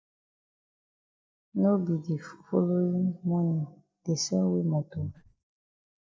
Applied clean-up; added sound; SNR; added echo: neural mask model DeepFilterNet 3.